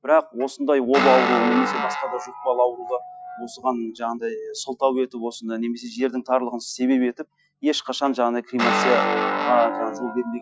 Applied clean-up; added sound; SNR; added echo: classical method Wiener filter.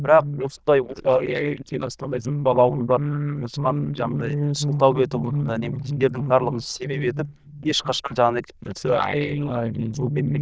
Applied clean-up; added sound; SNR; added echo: neural diffusion model UNIVERSE++.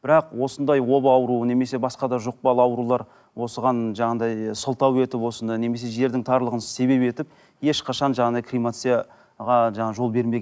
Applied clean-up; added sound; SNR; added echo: none; none; none; none.